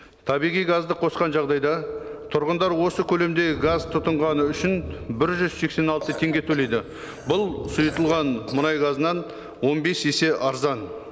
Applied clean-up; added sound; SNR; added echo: none; Cough + Thunder; 16 dB; none.